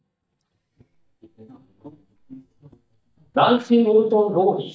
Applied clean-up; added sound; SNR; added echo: neural mask model DeepFilterNet 3.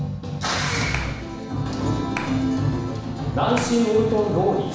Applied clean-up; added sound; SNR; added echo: none; Clapping; 15 dB; reverberation time 1.1 s.